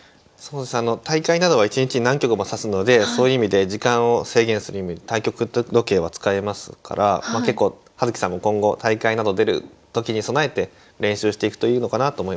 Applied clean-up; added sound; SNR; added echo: none; none; none; none.